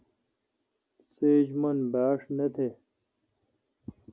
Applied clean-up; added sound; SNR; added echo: none; none; none; none.